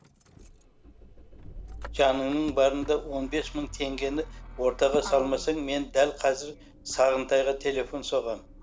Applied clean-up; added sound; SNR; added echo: none; Motor vehicle (road); 15 dB; none.